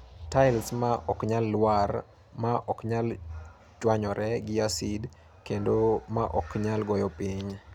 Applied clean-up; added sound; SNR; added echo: none; none; none; none.